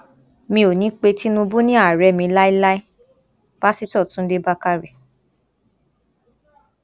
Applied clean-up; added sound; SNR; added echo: none; none; none; none.